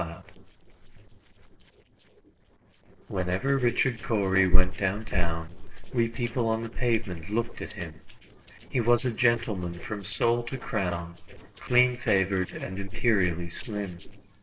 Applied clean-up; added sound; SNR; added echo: neural separator model SepFormer DNS4.